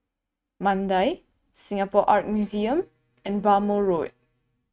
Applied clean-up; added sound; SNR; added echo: neural mask model RNNoise.